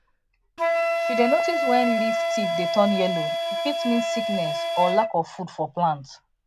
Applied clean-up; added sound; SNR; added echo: none; Wind instrument, woodwind instrument; 0 dB; none.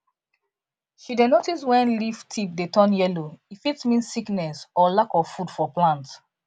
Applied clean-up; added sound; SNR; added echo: none; none; none; none.